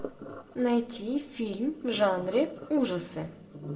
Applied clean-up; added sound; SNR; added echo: none; Sink (filling or washing); 14 dB; reverberation time 0.8 s.